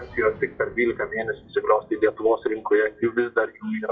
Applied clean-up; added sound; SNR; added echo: classical method WPE with log-MMSE.